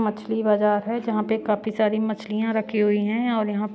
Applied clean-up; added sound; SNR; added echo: none; none; none; none.